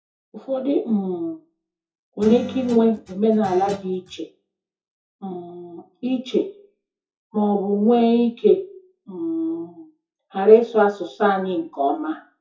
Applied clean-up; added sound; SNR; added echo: classical method WPE with log-MMSE.